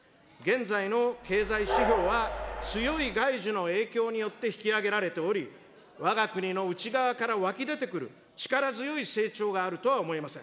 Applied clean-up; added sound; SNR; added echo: none; Train; 3 dB; none.